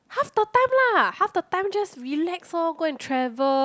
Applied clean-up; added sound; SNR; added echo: none; none; none; none.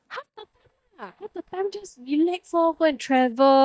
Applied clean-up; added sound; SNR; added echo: neural mask model DeepFilterNet 3.